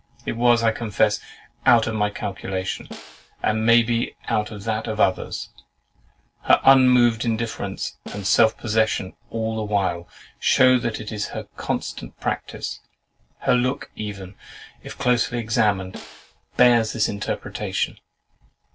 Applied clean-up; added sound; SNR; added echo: none; Snare drum; 19 dB; none.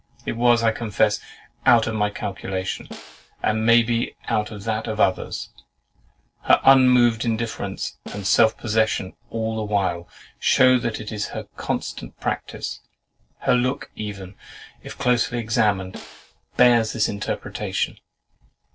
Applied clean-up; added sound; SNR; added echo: neural separator model SepFormer DNS4.